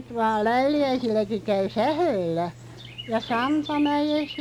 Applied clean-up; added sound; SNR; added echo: none; Chirp, tweet + Sliding door; 17 dB; none.